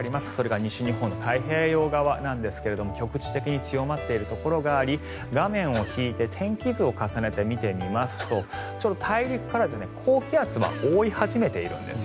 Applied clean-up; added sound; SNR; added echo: none; Sneeze / Cough; 18 dB; none.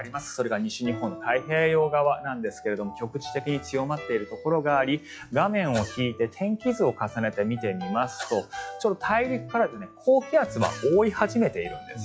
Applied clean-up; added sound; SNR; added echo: classical method log-MMSE.